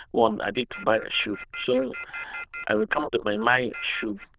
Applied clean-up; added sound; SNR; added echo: neural diffusion model UNIVERSE++.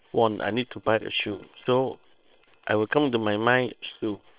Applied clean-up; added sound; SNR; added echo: neural separator model SepFormer WHAM!.